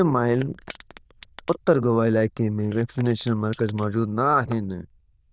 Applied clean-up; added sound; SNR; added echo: neural diffusion model UNIVERSE++.